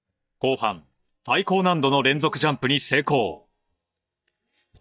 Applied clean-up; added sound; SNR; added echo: neural mask model DeepFilterNet 3.